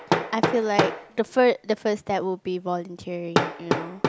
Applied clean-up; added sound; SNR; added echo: none; Hammer; 2 dB; none.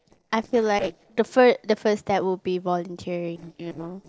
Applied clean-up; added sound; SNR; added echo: neural separator model SepFormer DNS4.